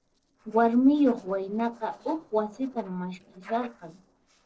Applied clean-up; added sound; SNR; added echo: neural separator model SepFormer DNS4.